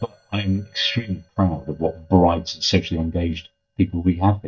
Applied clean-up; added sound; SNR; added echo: neural mask model DeepFilterNet 3.